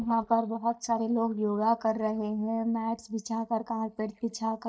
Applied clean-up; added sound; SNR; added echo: neural mask model DeepFilterNet 3.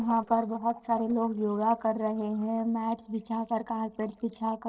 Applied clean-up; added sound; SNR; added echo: neural separator model SepFormer DNS4.